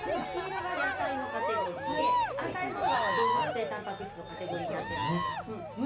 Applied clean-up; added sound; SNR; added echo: none; Cheering; -3 dB; reverberation time 2.2 s.